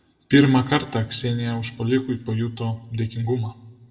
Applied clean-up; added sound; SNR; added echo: none; none; none; reverberation time 1.3 s.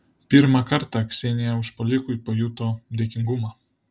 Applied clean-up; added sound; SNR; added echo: none; none; none; none.